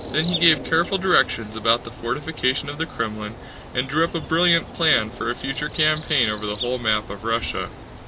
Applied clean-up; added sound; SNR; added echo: none; none; none; none.